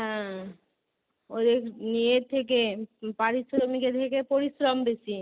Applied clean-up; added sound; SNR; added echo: none; none; none; none.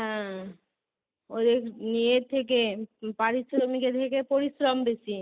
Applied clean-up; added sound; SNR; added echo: neural mask model Resemble Enhance denoiser.